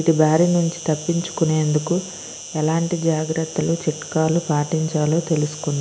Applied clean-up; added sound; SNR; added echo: none; Insect; 15 dB; none.